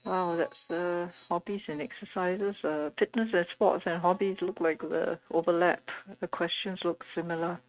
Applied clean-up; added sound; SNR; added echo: neural mask model RNNoise.